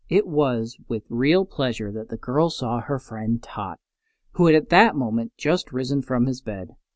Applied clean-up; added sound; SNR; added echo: none; none; none; none.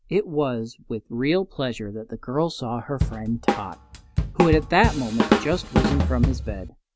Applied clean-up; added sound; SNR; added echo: none; Drum / Drum kit; -2 dB; none.